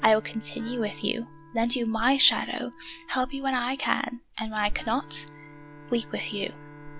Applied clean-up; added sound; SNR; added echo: none; Bowed string instrument + Wind instrument, woodwind instrument; 19 dB; none.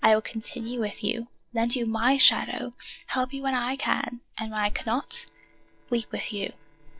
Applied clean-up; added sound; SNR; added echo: neural separator model SepFormer DNS4.